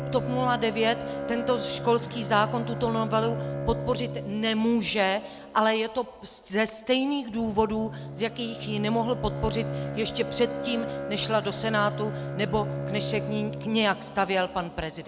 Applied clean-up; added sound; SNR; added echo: none; Bowed string instrument; 7 dB; none.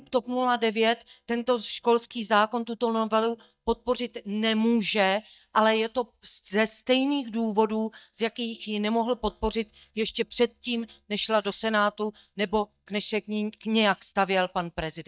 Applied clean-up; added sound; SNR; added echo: neural mask model DeepFilterNet 3.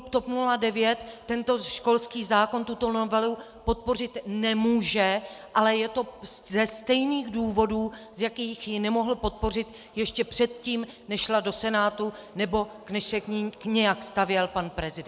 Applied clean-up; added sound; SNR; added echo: none; none; none; none.